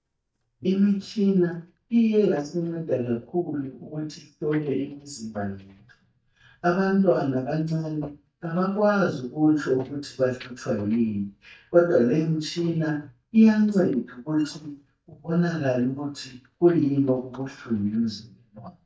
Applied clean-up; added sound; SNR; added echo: neural mask model DeepFilterNet 3.